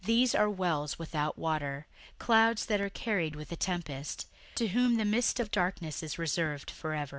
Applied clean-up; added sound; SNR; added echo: none; none; none; none.